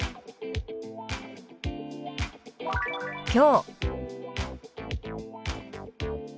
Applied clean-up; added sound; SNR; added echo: none; none; none; none.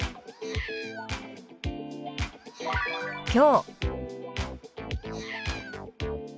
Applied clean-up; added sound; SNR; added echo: none; Meow; 13 dB; none.